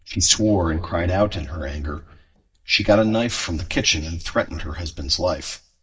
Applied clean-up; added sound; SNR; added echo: neural mask model DeepFilterNet 3.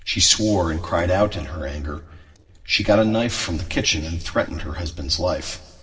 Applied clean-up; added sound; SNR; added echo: neural separator model SepFormer DNS4.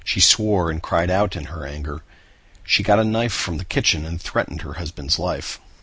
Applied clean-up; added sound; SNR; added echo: none; none; none; none.